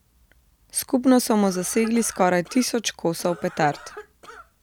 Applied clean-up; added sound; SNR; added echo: none; Cough; 19 dB; none.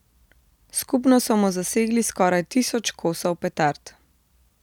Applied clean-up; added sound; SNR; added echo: none; none; none; none.